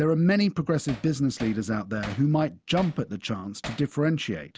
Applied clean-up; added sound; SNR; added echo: none; Hammer; 18 dB; none.